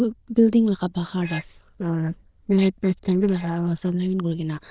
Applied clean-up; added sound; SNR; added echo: neural diffusion model UNIVERSE++.